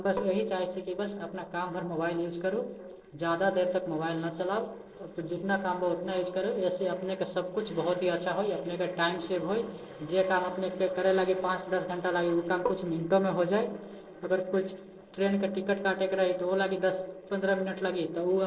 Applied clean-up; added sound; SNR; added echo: neural separator model SepFormer DNS4.